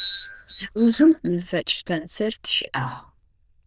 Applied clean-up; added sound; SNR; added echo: neural diffusion model UNIVERSE++.